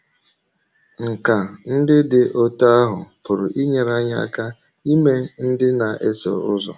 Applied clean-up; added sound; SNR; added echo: none; none; none; none.